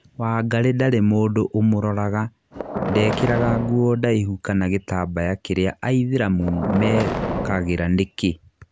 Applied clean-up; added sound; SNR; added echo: none; Boom; 6 dB; none.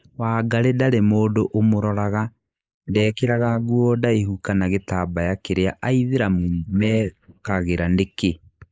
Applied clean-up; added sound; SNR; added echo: neural mask model Resemble Enhance denoiser.